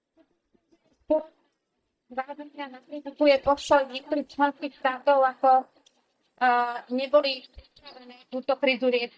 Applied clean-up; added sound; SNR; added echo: neural mask model DeepFilterNet 3.